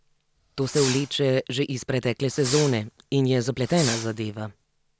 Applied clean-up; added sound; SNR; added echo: none; Fireworks; 10 dB; none.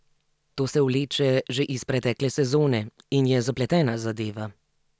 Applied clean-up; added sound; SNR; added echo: none; none; none; none.